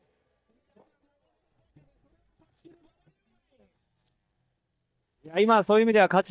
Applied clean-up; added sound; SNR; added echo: neural mask model DeepFilterNet 3.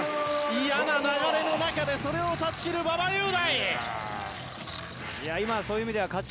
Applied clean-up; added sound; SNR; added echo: none; Tools; 19 dB; none.